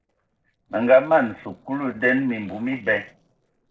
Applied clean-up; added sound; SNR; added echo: neural separator model SepFormer DNS4.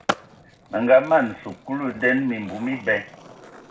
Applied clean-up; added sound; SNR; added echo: none; Skateboard; 13 dB; reverberation time 0.3 s.